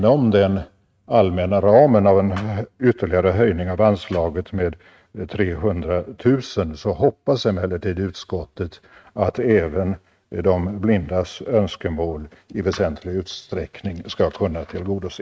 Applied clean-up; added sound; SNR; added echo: neural mask model RNNoise.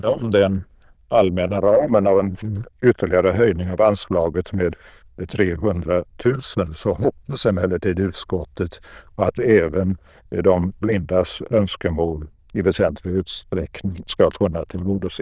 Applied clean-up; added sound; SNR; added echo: neural diffusion model UNIVERSE++.